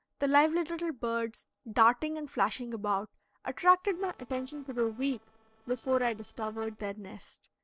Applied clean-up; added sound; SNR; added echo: neural separator model SepFormer DNS4.